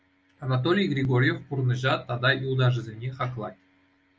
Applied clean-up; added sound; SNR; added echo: none; none; none; none.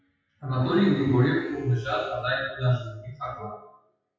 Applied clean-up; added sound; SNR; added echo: classical method WPE with log-MMSE.